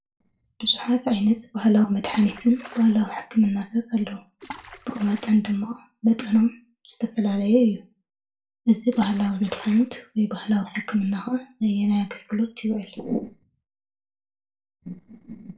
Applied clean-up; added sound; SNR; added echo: neural separator model SepFormer DNS4.